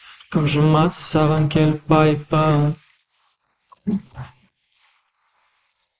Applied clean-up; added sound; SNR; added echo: neural mask model Resemble Enhance denoiser.